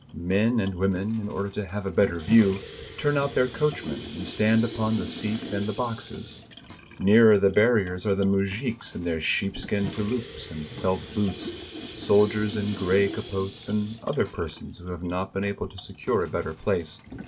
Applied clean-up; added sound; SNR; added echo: none; Sink (filling or washing) / Water tap, faucet; 14 dB; none.